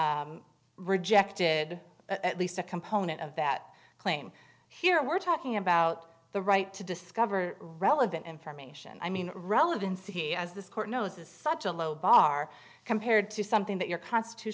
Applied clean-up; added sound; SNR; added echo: none; none; none; none.